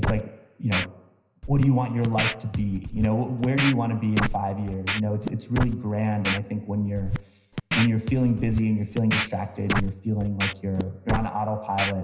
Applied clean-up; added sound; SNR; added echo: none; Scratching (performance technique); 5 dB; reverberation time 0.9 s.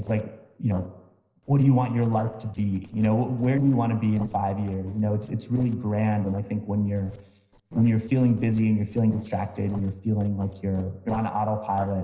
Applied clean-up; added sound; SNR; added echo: neural separator model SepFormer DNS4.